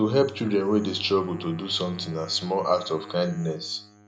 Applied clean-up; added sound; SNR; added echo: none; Bowed string instrument + Wind instrument, woodwind instrument; 18 dB; none.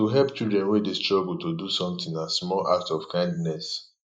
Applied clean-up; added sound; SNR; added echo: neural mask model Resemble Enhance denoiser.